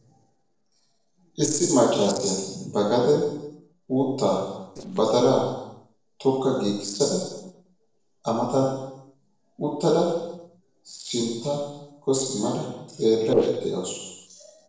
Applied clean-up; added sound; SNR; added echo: neural separator model SepFormer DNS4.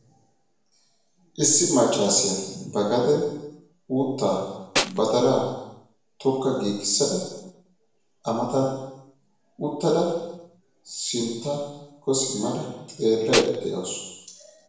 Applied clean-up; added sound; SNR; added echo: none; Tools; 0 dB; reverberation time 0.9 s.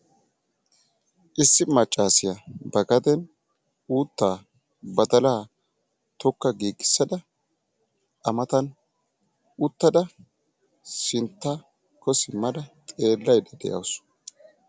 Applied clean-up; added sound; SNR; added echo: none; none; none; none.